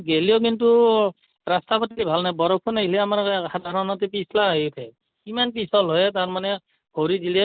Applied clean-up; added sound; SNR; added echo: none; none; none; none.